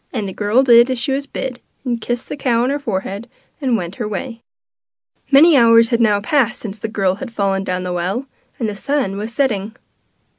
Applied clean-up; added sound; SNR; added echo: none; none; none; none.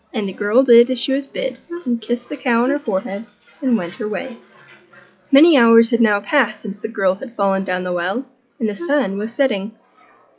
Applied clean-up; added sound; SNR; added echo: classical method log-MMSE.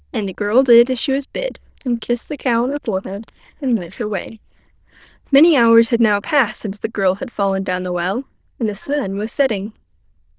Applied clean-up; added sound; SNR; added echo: neural diffusion model UNIVERSE++.